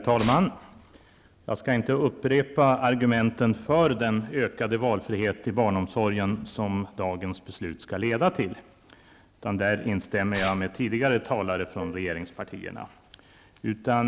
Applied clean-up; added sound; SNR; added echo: none; Tearing + Dishes, pots, and pans; 14 dB; none.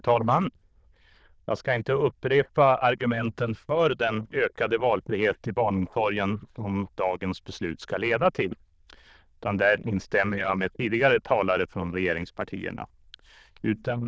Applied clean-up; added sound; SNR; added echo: neural diffusion model UNIVERSE++.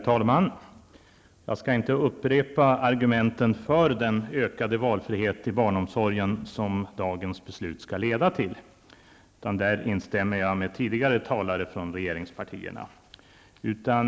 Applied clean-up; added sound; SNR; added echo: none; none; none; none.